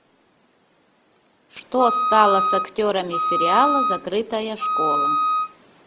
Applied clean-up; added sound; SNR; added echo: none; Wind instrument, woodwind instrument; -2 dB; none.